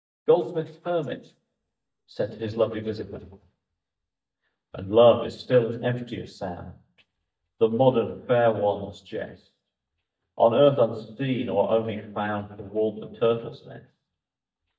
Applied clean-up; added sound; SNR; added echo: neural mask model DeepFilterNet 3.